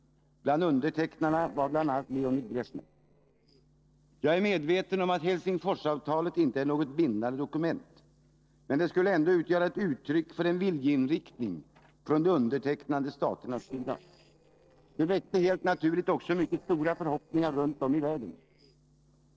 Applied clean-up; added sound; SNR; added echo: neural separator model SepFormer DNS4.